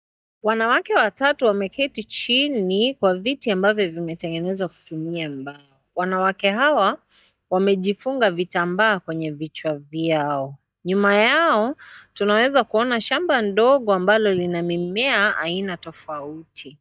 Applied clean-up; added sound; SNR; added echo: neural mask model DeepFilterNet 3.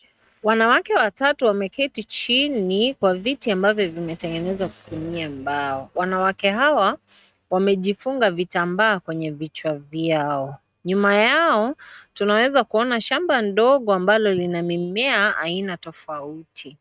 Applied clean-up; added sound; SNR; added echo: neural mask model RNNoise.